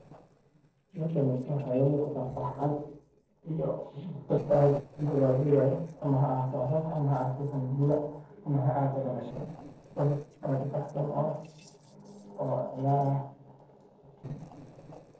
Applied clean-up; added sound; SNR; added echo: neural separator model SepFormer DNS4.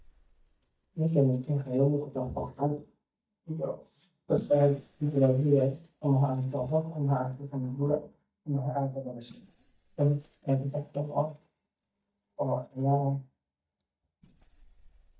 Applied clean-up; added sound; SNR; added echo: neural mask model DeepFilterNet 3.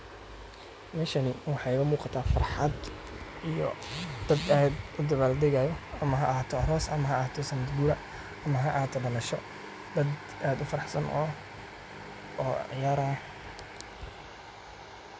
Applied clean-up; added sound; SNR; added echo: none; none; none; none.